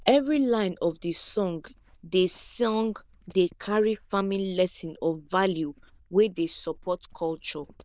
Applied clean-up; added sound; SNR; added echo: neural diffusion model UNIVERSE++.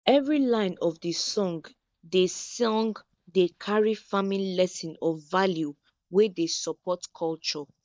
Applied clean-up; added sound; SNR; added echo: neural mask model DeepFilterNet 3.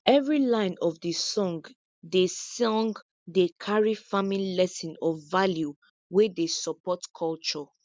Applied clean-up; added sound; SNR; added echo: none; none; none; none.